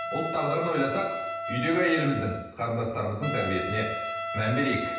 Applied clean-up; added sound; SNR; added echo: none; Trumpet; 5 dB; reverberation time 0.9 s.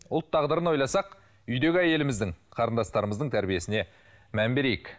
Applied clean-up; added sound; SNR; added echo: none; none; none; none.